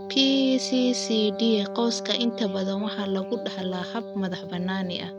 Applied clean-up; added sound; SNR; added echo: none; Wind instrument, woodwind instrument; 9 dB; none.